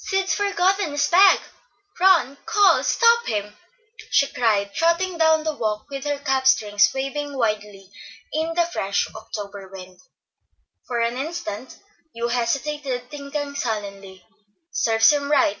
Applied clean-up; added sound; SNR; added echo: none; none; none; none.